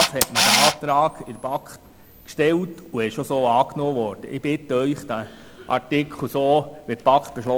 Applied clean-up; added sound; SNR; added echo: none; Camera; 6 dB; none.